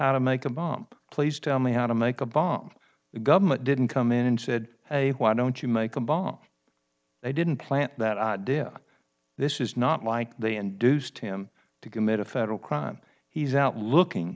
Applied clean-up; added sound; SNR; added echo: none; none; none; none.